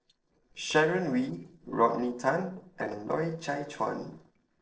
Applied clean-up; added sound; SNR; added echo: neural separator model SepFormer DNS4.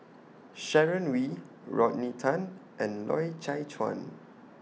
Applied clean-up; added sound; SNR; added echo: none; none; none; none.